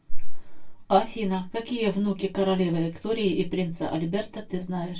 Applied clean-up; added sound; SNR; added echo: none; none; none; reverberation time 0.2 s.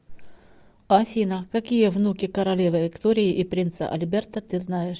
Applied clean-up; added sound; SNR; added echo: none; none; none; none.